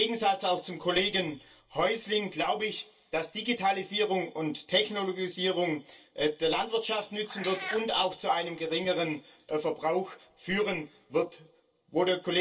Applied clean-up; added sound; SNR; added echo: neural separator model SepFormer DNS4.